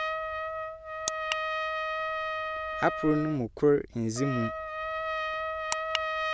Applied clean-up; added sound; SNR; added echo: none; Trumpet; 1 dB; none.